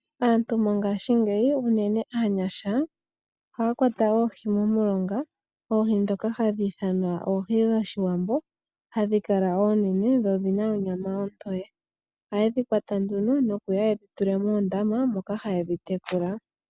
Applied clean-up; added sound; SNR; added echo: none; none; none; none.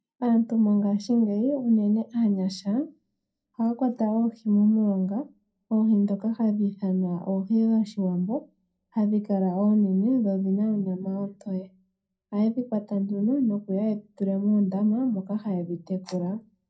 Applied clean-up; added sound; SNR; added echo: none; none; none; reverberation time 0.2 s.